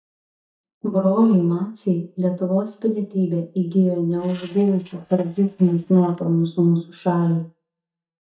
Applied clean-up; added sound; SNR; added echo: neural mask model DeepFilterNet 3.